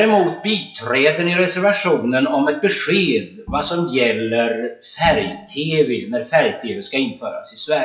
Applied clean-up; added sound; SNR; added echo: classical method WPE with log-MMSE.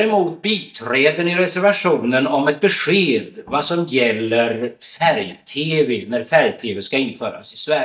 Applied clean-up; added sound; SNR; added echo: neural mask model DeepFilterNet 3.